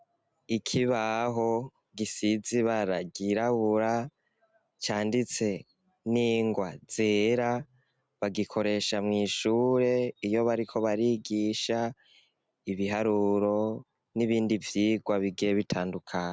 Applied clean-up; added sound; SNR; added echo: none; none; none; none.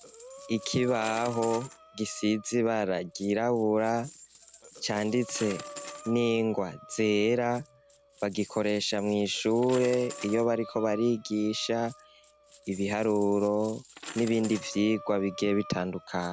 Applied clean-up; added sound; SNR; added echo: none; Breathing + Coin (dropping); 17 dB; none.